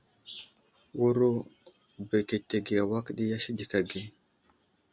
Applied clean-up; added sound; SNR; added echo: none; none; none; none.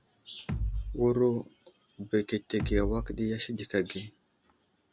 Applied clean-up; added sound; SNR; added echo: none; Bass drum; 4 dB; none.